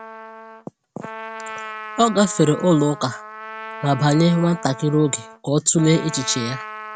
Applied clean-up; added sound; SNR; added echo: none; Trumpet; 14 dB; none.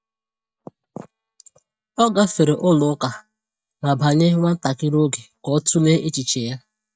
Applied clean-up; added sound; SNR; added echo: neural mask model DeepFilterNet 3.